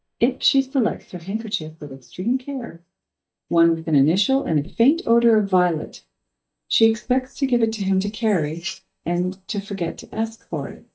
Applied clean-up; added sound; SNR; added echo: neural mask model DeepFilterNet 3.